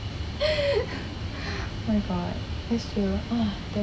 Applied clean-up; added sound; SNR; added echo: none; none; none; none.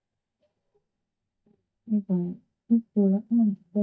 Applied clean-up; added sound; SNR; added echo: neural mask model DeepFilterNet 3.